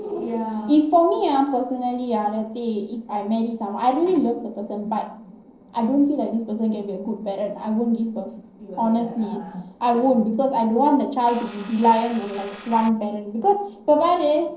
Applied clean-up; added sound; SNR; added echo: neural separator model SepFormer DNS4.